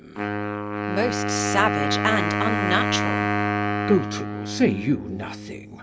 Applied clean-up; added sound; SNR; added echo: none; Wind instrument, woodwind instrument; -1 dB; none.